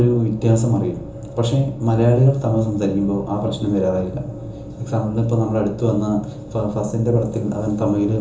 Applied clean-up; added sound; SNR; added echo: none; none; none; reverberation time 0.6 s.